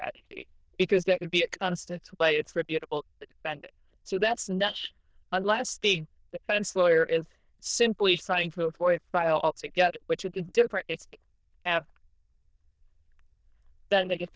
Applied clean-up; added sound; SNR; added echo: neural diffusion model UNIVERSE++.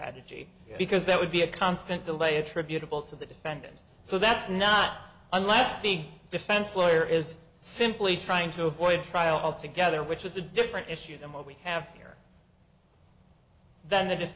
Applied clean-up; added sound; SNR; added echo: none; none; none; none.